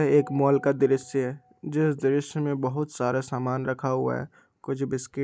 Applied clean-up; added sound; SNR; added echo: none; none; none; none.